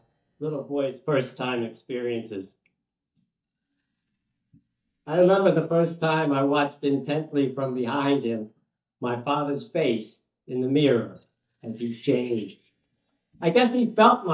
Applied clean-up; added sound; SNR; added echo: neural mask model DeepFilterNet 3.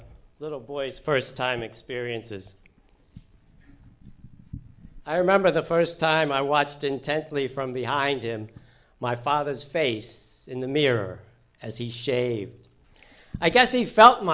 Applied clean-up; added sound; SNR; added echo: none; none; none; none.